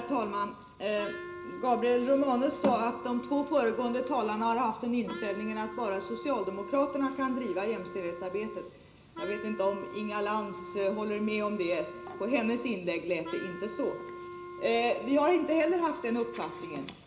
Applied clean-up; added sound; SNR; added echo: none; Wind instrument, woodwind instrument; 12 dB; reverberation time 0.4 s.